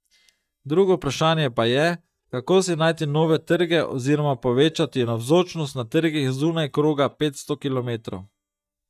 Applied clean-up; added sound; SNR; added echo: neural mask model DeepFilterNet 3.